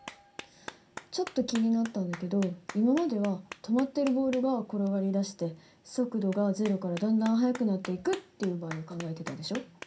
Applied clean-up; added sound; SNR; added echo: none; Clapping; 17 dB; reverberation time 0.3 s.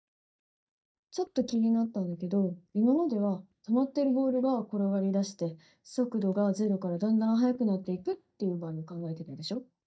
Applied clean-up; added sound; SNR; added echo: neural mask model DeepFilterNet 3.